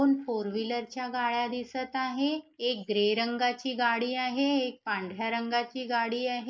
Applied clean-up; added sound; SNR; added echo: neural mask model Resemble Enhance denoiser.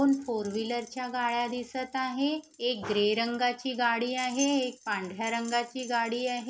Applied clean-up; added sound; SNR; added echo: none; Keys jangling; 19 dB; none.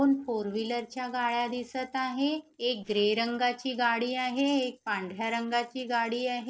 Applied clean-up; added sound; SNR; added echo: neural separator model SepFormer DNS4.